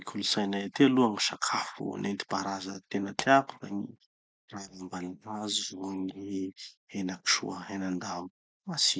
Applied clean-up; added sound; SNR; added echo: neural mask model DeepFilterNet 3.